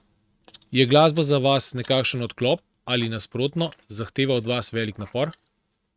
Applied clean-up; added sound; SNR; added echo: neural mask model RNNoise.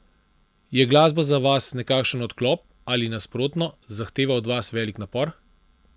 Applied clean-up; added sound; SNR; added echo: none; none; none; none.